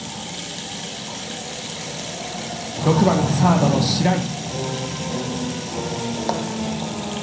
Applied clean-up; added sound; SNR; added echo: none; Rattle (instrument); 11 dB; reverberation time 0.6 s.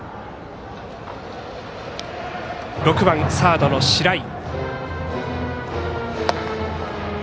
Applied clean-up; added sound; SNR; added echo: none; none; none; none.